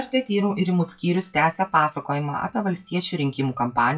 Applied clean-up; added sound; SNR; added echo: classical method WPE with log-MMSE.